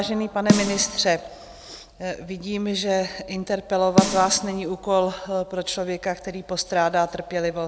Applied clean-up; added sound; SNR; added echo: none; Snare drum; 3 dB; none.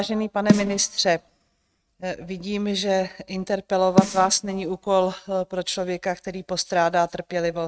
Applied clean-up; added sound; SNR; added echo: neural mask model RNNoise.